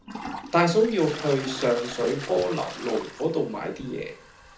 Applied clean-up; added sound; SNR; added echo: none; Toilet flush; 13 dB; reverberation time 0.4 s.